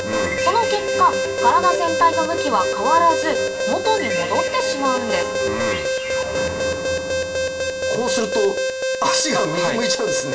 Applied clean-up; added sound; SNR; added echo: none; Alarm; 1 dB; reverberation time 0.2 s.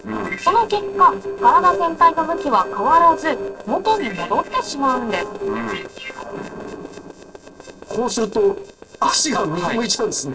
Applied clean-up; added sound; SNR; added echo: neural separator model SepFormer DNS4.